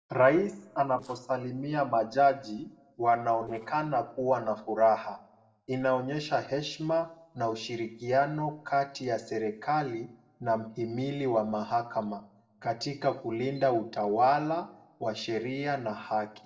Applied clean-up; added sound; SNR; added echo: neural separator model SepFormer DNS4.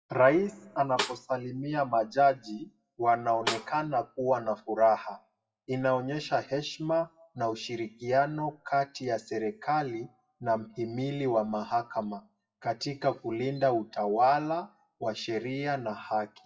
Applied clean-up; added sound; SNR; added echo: classical method WPE with log-MMSE.